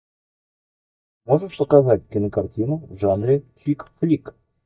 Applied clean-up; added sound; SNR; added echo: neural mask model DeepFilterNet 3.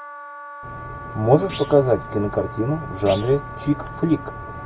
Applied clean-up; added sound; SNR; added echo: none; Thump, thud + Wind instrument, woodwind instrument; 14 dB; none.